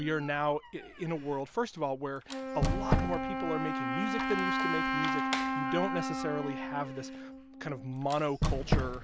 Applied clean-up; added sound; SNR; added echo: none; Squeak + Wind instrument, woodwind instrument; -2 dB; none.